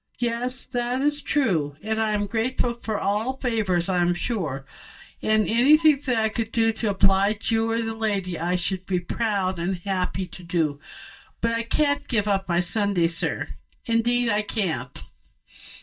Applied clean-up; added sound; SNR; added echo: neural mask model DeepFilterNet 3.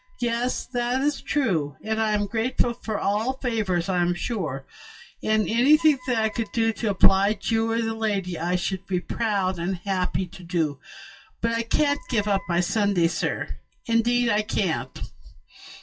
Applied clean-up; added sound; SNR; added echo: classical method WPE with log-MMSE.